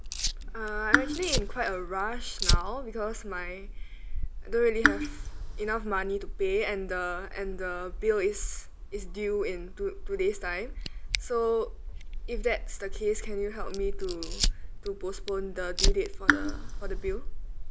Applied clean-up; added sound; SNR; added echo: none; Raindrop / Drip + Fire; -2 dB; none.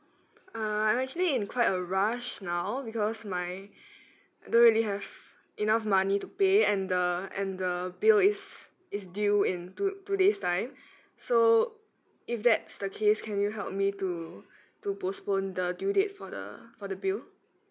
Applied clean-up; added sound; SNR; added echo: none; none; none; none.